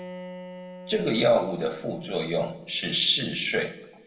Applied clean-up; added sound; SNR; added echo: none; Bowed string instrument; 17 dB; reverberation time 0.9 s.